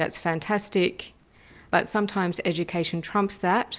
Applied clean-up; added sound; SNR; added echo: none; none; none; none.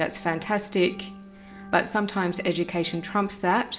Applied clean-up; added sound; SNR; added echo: none; Organ; 16 dB; reverberation time 0.5 s.